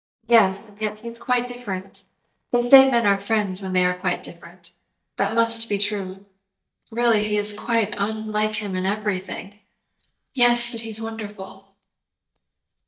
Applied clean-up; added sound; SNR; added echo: neural mask model DeepFilterNet 3.